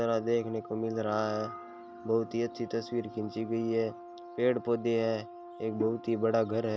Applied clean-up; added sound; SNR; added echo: none; Brass instrument; 15 dB; none.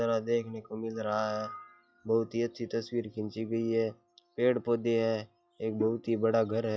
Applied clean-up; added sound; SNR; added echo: classical method log-MMSE.